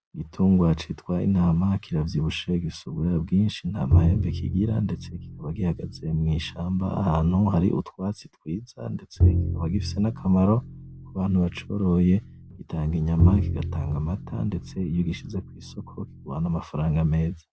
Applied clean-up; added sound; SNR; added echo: none; Bowed string instrument; 3 dB; none.